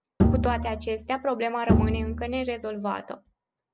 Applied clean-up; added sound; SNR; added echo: none; Bowed string instrument; -3 dB; none.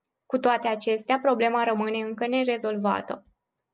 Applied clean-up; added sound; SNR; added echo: none; none; none; none.